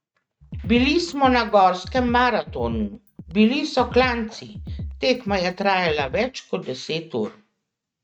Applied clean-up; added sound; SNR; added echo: neural mask model RNNoise.